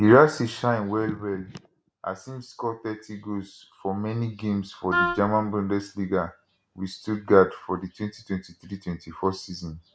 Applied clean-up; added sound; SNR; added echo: none; Wind instrument, woodwind instrument; 2 dB; none.